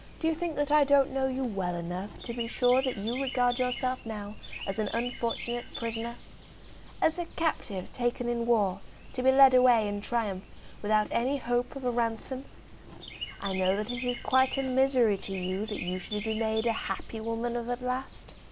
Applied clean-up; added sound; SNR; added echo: none; Chirp, tweet; 14 dB; none.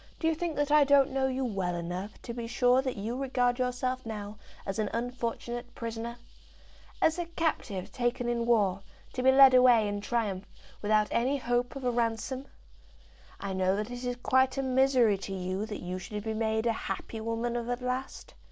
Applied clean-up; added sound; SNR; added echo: none; none; none; none.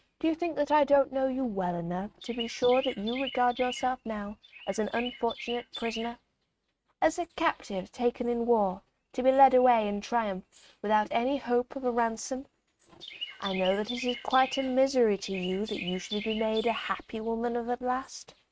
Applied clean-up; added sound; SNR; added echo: neural mask model RNNoise.